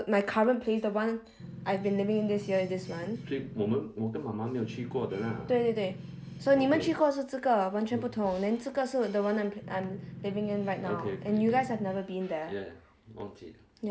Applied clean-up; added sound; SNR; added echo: none; Engine; 12 dB; none.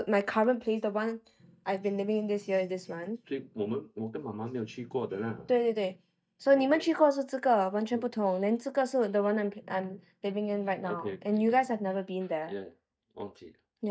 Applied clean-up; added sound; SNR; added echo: neural mask model DeepFilterNet 3.